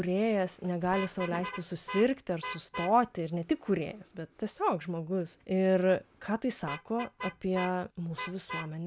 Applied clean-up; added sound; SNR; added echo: none; Vehicle horn, car horn, honking; 13 dB; none.